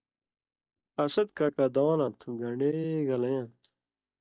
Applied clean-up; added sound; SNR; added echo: neural mask model DeepFilterNet 3.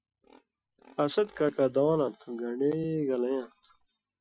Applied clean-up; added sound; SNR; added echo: classical method Wiener filter.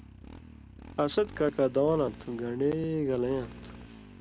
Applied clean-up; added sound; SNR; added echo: none; Motorcycle; 17 dB; none.